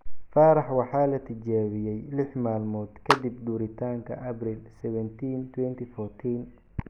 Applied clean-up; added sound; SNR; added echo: none; Clapping; 5 dB; none.